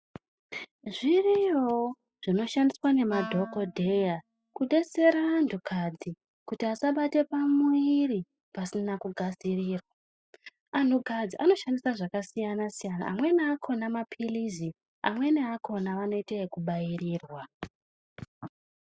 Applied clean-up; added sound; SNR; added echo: classical method spectral subtraction.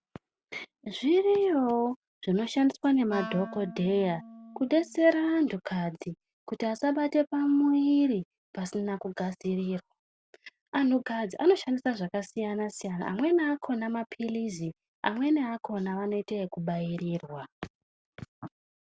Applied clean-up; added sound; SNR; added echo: none; Wind instrument, woodwind instrument; 14 dB; none.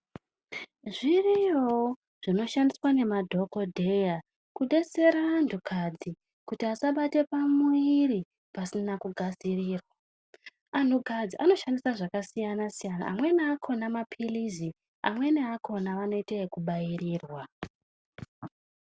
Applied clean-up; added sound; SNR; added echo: none; none; none; none.